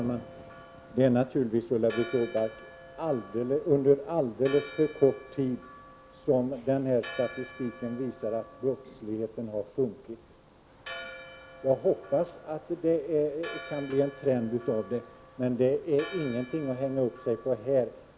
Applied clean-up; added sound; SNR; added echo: none; Church bell; 18 dB; none.